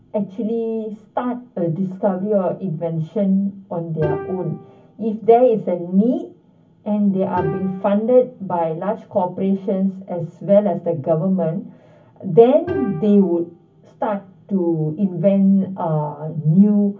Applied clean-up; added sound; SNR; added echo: none; Bowed string instrument; 14 dB; reverberation time 0.3 s.